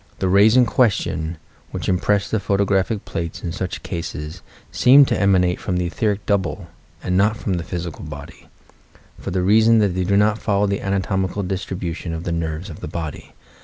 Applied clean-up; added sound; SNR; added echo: none; none; none; none.